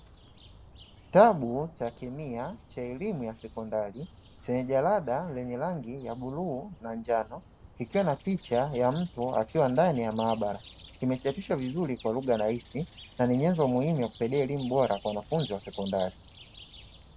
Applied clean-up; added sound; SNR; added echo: none; Chirp, tweet; 20 dB; none.